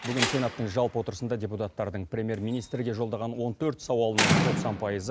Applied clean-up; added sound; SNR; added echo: none; Slam; 3 dB; none.